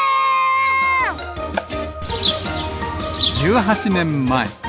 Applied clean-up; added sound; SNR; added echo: none; Marimba, xylophone + Bird; 4 dB; none.